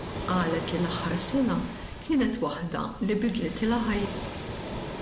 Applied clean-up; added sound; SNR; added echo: none; Waves, surf; 7 dB; none.